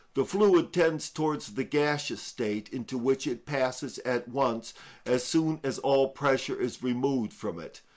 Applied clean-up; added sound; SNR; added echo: none; none; none; none.